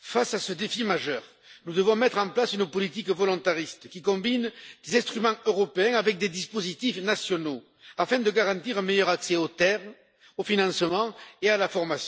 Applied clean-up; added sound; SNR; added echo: none; none; none; none.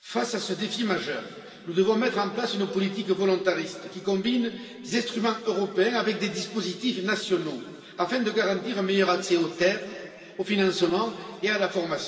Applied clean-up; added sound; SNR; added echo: none; none; none; reverberation time 2.6 s.